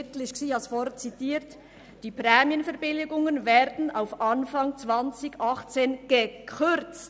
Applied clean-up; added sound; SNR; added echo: none; none; none; none.